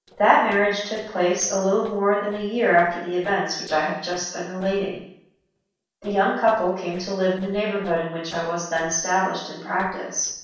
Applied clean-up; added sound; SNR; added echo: neural separator model SepFormer DNS4.